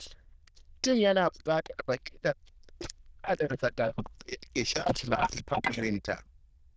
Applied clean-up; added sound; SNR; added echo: neural diffusion model UNIVERSE++.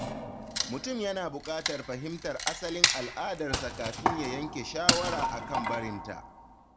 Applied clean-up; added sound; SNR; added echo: none; Wood; -2 dB; none.